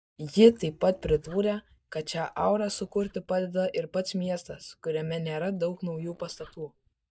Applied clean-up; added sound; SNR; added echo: neural mask model DeepFilterNet 3.